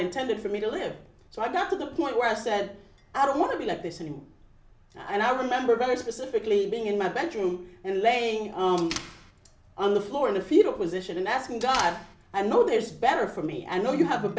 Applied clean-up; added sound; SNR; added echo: none; Door; 15 dB; none.